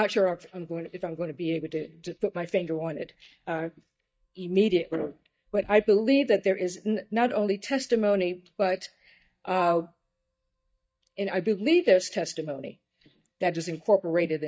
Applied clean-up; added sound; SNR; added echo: neural mask model DeepFilterNet 3.